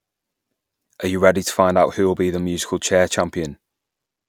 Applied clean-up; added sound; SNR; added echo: none; none; none; none.